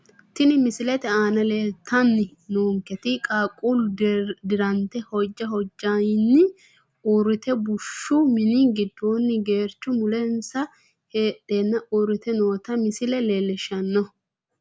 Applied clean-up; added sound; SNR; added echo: none; none; none; none.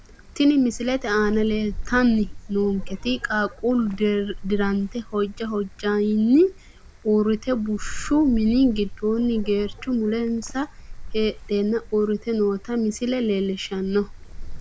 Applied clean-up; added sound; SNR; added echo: none; Wind; 12 dB; none.